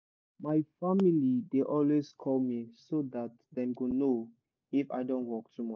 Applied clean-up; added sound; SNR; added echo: none; none; none; none.